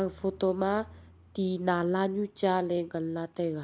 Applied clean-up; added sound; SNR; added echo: none; none; none; none.